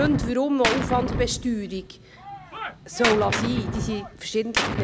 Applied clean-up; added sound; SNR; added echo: none; Gunshot, gunfire; 3 dB; none.